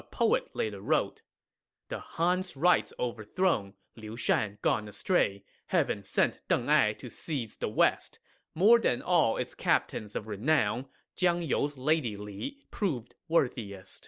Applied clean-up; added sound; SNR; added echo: none; none; none; none.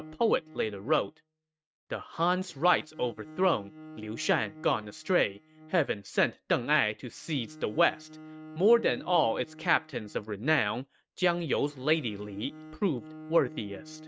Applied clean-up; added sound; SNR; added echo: neural mask model RNNoise.